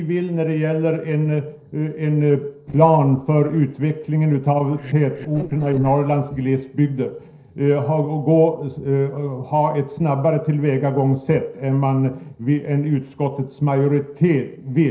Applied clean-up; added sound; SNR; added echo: neural separator model SepFormer DNS4.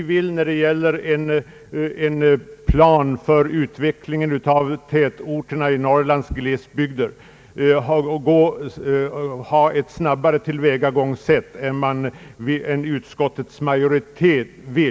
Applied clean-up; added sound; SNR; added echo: none; none; none; none.